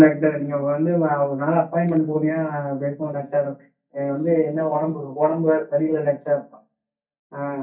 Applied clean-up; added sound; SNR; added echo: neural mask model DeepFilterNet 3.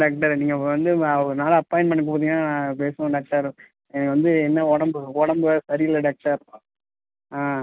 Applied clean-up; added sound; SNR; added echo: none; none; none; none.